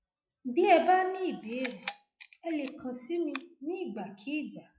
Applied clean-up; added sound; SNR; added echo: classical method log-MMSE.